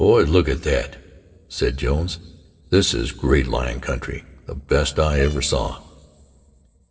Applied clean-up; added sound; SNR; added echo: neural separator model SepFormer DNS4.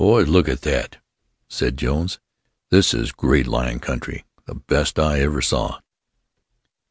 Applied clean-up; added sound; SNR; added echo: none; none; none; none.